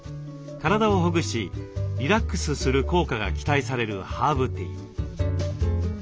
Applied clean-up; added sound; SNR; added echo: none; none; none; none.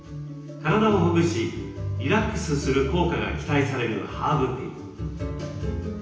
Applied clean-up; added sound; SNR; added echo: none; none; none; reverberation time 0.9 s.